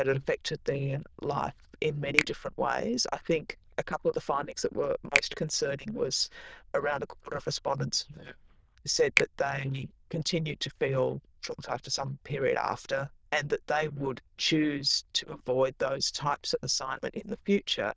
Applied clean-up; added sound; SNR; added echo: neural diffusion model UNIVERSE++.